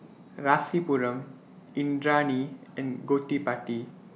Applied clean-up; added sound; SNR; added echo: none; none; none; none.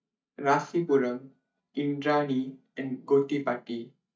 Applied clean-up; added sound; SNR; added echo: neural mask model DeepFilterNet 3.